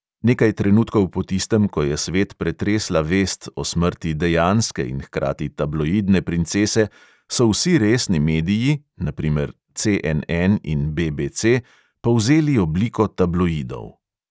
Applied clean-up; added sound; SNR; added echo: none; none; none; none.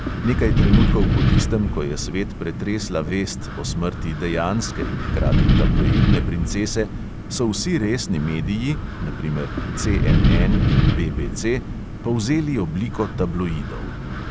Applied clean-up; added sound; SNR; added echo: none; Wind; -3 dB; none.